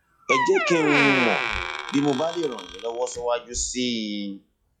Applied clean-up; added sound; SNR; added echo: classical method log-MMSE.